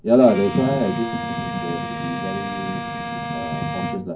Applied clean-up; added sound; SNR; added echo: none; Bowed string instrument; 8 dB; reverberation time 0.3 s.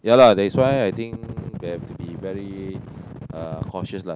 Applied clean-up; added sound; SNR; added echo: none; none; none; none.